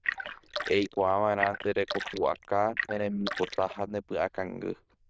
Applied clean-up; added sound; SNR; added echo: neural diffusion model UNIVERSE++.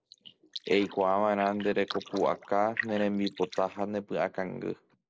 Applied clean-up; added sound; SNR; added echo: neural mask model Resemble Enhance denoiser.